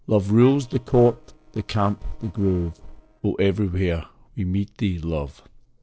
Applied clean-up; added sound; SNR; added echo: neural separator model SepFormer DNS4.